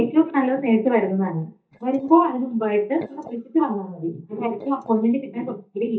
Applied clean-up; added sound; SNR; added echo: neural mask model DeepFilterNet 3.